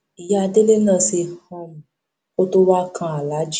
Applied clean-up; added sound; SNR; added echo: none; none; none; none.